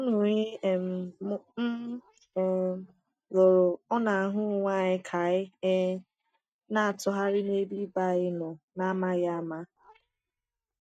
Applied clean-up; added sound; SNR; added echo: neural mask model DeepFilterNet 3.